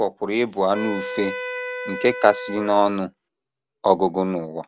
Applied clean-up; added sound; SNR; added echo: none; Wind instrument, woodwind instrument; 9 dB; none.